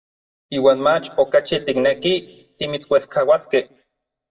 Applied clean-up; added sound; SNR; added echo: neural mask model DeepFilterNet 3.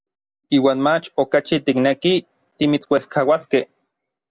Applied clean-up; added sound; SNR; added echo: none; none; none; none.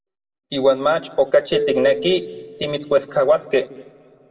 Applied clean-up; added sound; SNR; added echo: none; Marimba, xylophone; 10 dB; reverberation time 1.1 s.